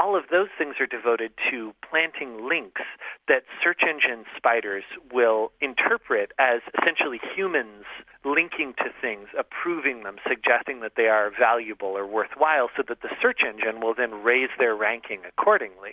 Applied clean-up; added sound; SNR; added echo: none; none; none; none.